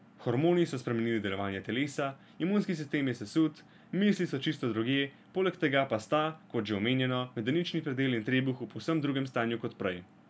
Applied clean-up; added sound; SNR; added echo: none; none; none; none.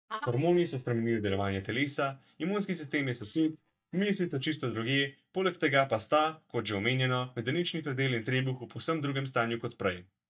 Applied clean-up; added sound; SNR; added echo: neural mask model DeepFilterNet 3.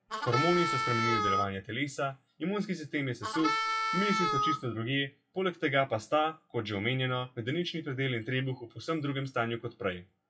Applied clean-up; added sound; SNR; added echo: classical method WPE with log-MMSE.